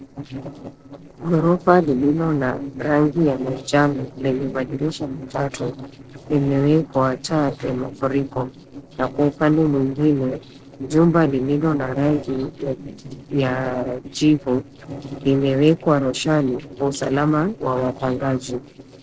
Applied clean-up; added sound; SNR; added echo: neural separator model SepFormer DNS4.